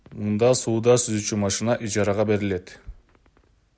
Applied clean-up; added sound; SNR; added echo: none; none; none; none.